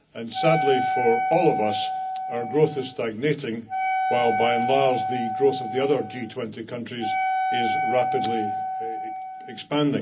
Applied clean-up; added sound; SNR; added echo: none; Wind instrument, woodwind instrument; 1 dB; reverberation time 0.4 s.